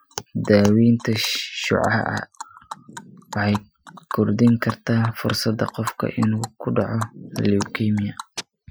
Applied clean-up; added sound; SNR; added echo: classical method Wiener filter.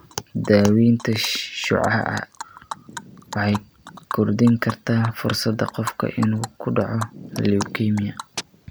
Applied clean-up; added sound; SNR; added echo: none; Animal; 15 dB; none.